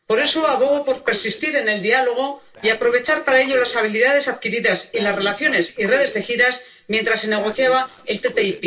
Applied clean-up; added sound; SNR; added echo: neural separator model SepFormer DNS4.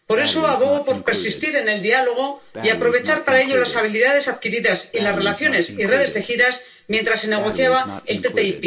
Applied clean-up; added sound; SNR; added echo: none; Breathing; 13 dB; reverberation time 0.2 s.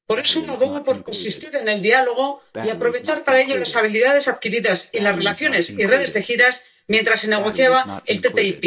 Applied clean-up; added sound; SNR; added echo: neural mask model DeepFilterNet 3.